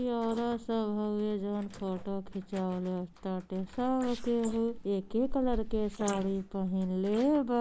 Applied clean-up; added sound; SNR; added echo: neural mask model Resemble Enhance denoiser.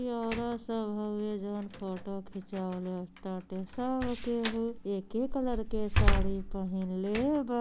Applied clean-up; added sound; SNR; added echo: none; Slam; 1 dB; none.